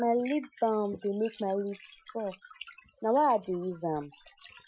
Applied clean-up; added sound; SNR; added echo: classical method Wiener filter.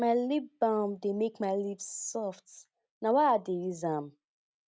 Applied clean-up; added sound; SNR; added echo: none; none; none; none.